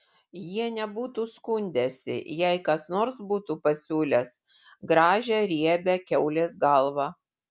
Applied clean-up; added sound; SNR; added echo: none; none; none; none.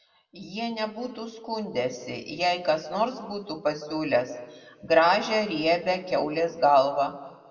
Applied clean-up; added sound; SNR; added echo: none; none; none; reverberation time 1.5 s.